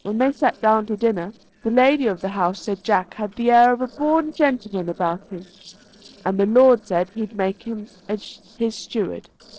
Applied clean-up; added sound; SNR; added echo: neural separator model SepFormer DNS4.